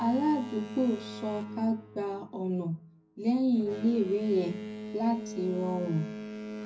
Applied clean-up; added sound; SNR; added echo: none; Boat, Water vehicle; 11 dB; reverberation time 0.4 s.